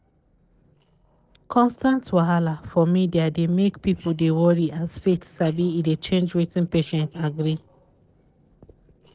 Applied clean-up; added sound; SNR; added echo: neural separator model SepFormer DNS4.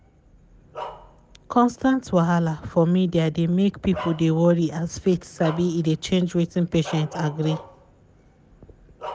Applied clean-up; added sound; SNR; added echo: none; Bark; 17 dB; none.